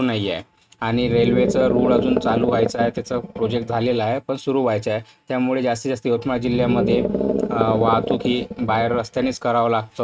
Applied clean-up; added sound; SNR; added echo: neural mask model RNNoise.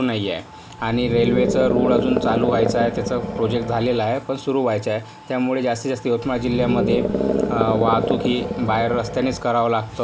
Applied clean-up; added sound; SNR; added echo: none; Animal; 2 dB; none.